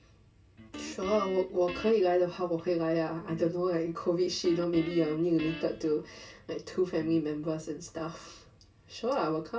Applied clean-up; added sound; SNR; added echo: none; Guitar; 16 dB; reverberation time 0.2 s.